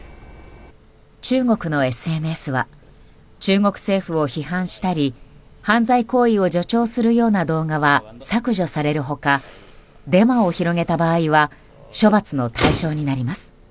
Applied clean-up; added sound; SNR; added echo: none; Motor vehicle (road); 16 dB; none.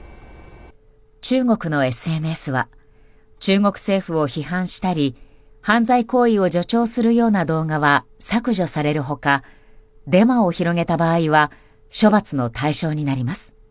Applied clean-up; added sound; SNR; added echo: none; none; none; none.